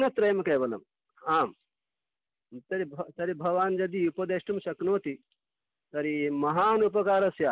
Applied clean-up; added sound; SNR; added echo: none; none; none; none.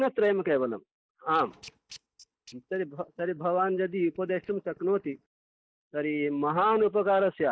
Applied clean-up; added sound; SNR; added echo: neural mask model DeepFilterNet 3.